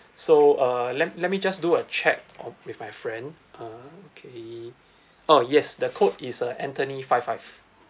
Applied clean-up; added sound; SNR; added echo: none; none; none; none.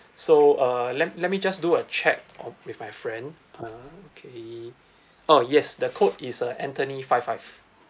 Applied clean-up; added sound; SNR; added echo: neural mask model Resemble Enhance denoiser.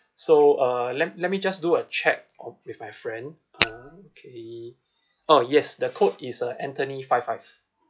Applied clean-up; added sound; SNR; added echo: classical method log-MMSE.